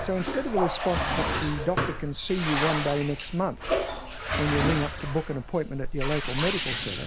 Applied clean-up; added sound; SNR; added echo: none; Bathtub (filling or washing); 1 dB; none.